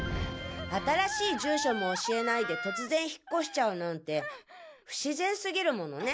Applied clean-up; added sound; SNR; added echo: none; Gasp; 9 dB; none.